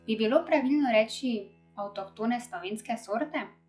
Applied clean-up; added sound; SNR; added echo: classical method log-MMSE.